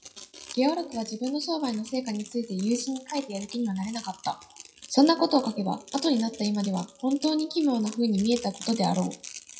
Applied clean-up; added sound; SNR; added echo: classical method WPE with log-MMSE.